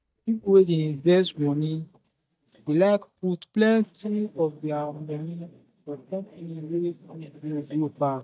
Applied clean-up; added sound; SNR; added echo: neural mask model DeepFilterNet 3.